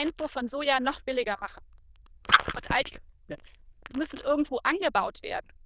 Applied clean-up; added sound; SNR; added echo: neural diffusion model UNIVERSE++.